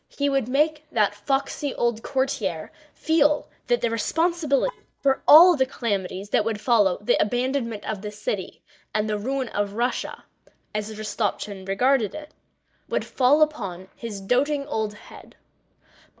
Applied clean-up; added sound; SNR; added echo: neural mask model DeepFilterNet 3.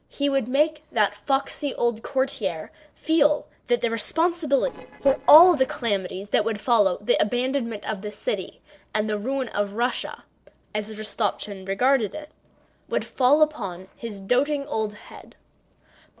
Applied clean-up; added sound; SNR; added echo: neural separator model SepFormer DNS4.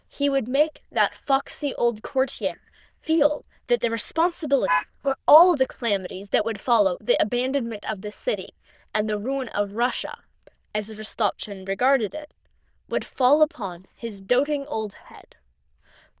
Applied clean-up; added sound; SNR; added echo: neural diffusion model UNIVERSE++.